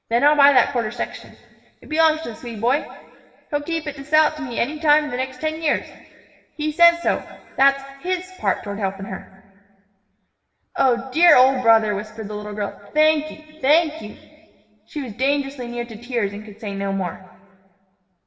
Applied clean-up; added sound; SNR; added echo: none; none; none; reverberation time 1.8 s.